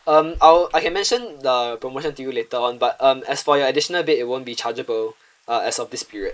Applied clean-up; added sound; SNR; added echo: neural mask model Resemble Enhance denoiser.